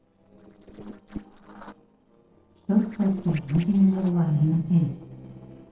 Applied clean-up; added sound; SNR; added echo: neural separator model SepFormer DNS4.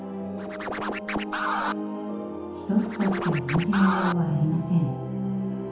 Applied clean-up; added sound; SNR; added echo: none; Scratching (performance technique); 4 dB; reverberation time 1.0 s.